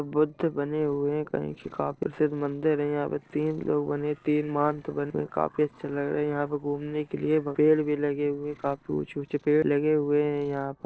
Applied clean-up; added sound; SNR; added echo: neural separator model SepFormer DNS4.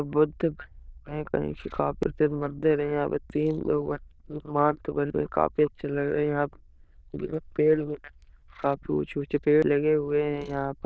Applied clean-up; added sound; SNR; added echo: neural diffusion model UNIVERSE++.